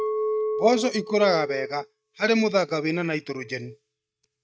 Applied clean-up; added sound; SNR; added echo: neural mask model RNNoise.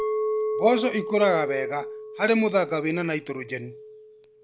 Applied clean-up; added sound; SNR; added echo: none; Chink, clink; 6 dB; none.